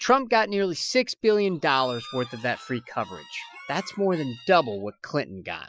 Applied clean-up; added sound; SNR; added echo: classical method Wiener filter.